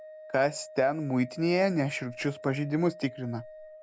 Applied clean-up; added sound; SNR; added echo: none; Organ; 17 dB; none.